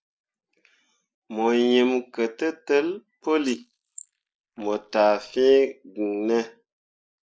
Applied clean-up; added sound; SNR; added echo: neural mask model Resemble Enhance denoiser.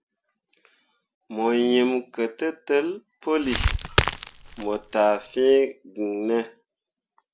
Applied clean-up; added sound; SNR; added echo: none; Crackle; 2 dB; none.